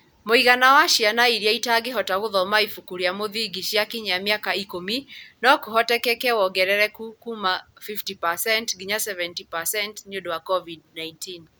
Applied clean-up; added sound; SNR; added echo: none; none; none; none.